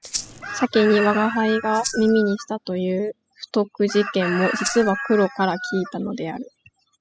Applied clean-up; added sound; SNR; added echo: classical method spectral subtraction.